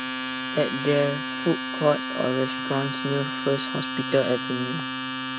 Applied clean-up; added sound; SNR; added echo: none; Domestic sounds, home sounds; 3 dB; none.